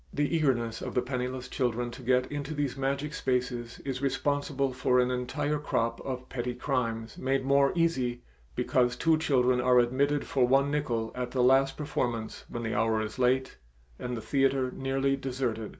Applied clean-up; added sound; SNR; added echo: none; none; none; none.